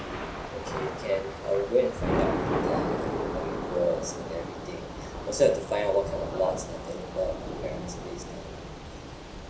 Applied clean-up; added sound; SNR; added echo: none; Thunder / Rain; 2 dB; reverberation time 0.6 s.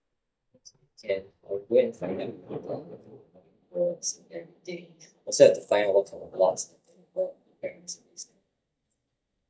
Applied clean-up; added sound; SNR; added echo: neural mask model DeepFilterNet 3.